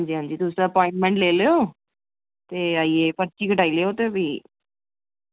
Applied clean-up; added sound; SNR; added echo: none; none; none; none.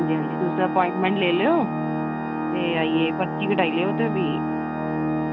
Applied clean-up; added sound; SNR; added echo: none; Organ; 1 dB; none.